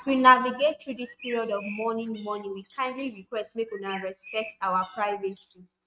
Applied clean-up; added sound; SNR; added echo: neural mask model RNNoise.